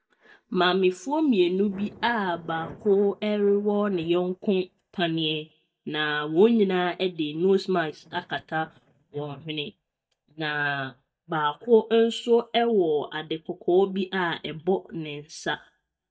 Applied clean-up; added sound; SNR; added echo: neural mask model DeepFilterNet 3.